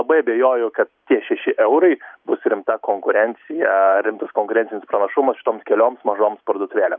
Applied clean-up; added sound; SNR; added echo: none; none; none; none.